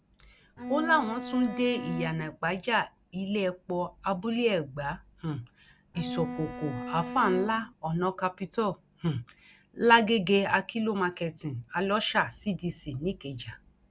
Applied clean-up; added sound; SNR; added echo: none; Bowed string instrument; 7 dB; none.